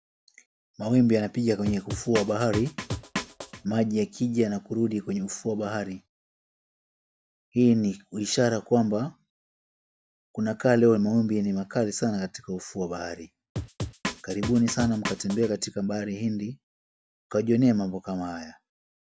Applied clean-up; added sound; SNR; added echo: none; Drum; 7 dB; none.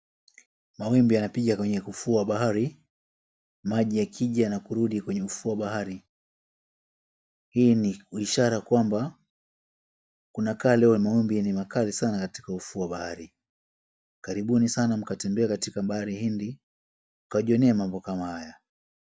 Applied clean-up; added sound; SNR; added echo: none; none; none; none.